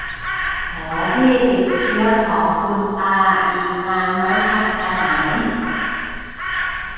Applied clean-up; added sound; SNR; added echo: none; Crow; 6 dB; reverberation time 2.1 s.